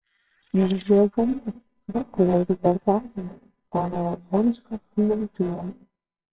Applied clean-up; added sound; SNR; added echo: neural separator model SepFormer WHAMR!.